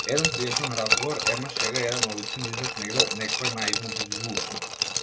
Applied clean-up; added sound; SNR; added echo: none; Glass; -4 dB; none.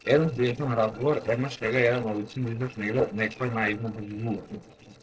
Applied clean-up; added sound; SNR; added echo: neural separator model SepFormer DNS4.